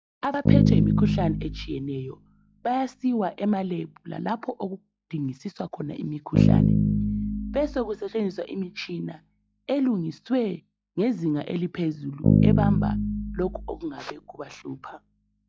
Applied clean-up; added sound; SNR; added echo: classical method log-MMSE.